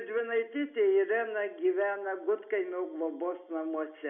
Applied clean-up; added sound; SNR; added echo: none; none; none; reverberation time 0.6 s.